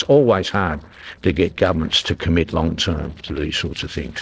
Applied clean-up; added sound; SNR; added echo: neural separator model SepFormer DNS4.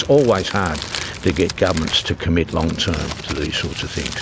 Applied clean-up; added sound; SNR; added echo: none; Crumpling, crinkling; 12 dB; none.